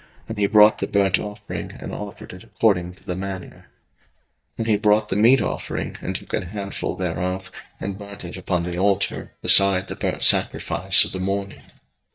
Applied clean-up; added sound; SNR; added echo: neural mask model DeepFilterNet 3.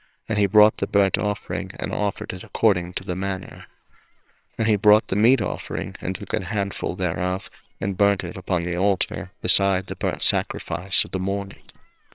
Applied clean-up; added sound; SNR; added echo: neural separator model SepFormer WHAMR!.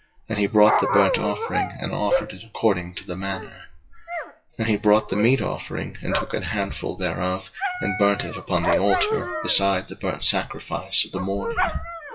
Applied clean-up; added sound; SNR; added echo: classical method WPE with log-MMSE.